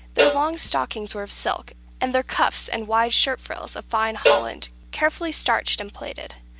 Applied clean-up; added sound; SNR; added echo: none; Cowbell; 1 dB; none.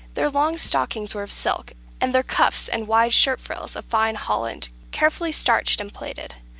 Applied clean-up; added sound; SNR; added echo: none; none; none; none.